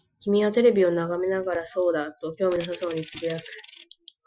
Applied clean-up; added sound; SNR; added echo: classical method Wiener filter.